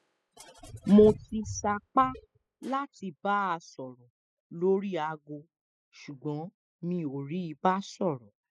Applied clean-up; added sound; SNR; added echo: classical method spectral subtraction.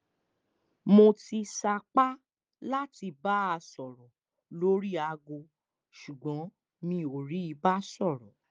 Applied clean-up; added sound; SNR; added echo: none; none; none; none.